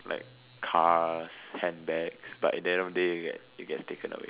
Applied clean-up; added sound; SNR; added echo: none; none; none; none.